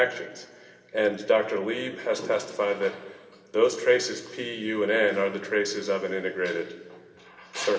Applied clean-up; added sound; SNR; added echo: none; none; none; reverberation time 1.7 s.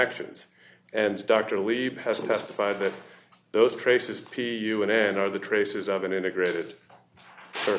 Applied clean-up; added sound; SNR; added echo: none; none; none; none.